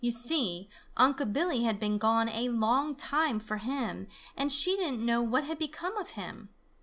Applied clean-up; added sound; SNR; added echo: none; none; none; none.